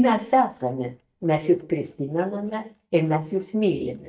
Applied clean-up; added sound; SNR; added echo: neural mask model DeepFilterNet 3.